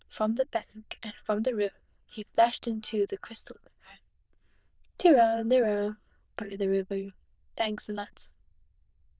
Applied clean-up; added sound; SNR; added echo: neural diffusion model UNIVERSE++.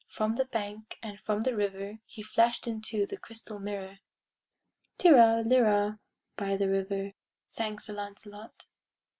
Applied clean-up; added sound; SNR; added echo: none; none; none; none.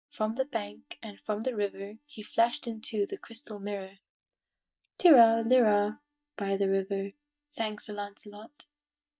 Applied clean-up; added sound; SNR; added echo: neural mask model DeepFilterNet 3.